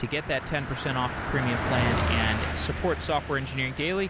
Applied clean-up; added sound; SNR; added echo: none; Car passing by; 1 dB; none.